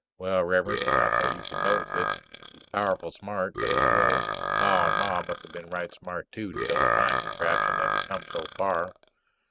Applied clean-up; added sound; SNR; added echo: neural mask model RNNoise.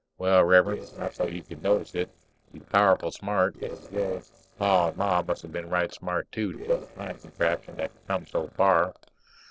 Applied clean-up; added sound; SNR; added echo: neural separator model SepFormer DNS4.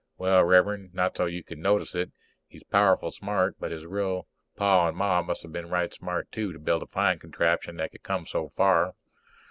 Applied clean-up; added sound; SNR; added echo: none; none; none; none.